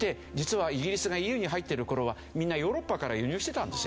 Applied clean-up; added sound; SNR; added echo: none; none; none; none.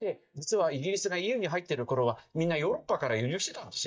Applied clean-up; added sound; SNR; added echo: neural mask model DeepFilterNet 3.